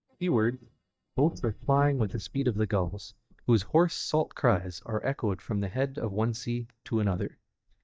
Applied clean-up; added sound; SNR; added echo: neural mask model DeepFilterNet 3.